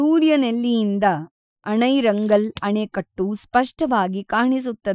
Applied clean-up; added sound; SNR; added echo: classical method Wiener filter.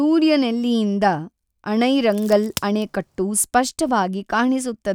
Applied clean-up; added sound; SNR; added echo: none; Crack; 18 dB; none.